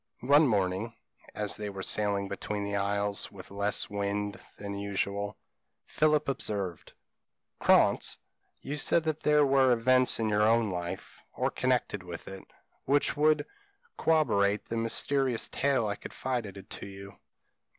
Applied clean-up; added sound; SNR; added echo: none; none; none; none.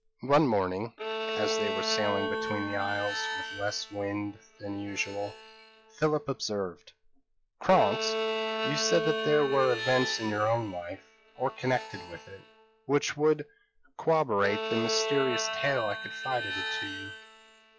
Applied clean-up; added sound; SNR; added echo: classical method log-MMSE.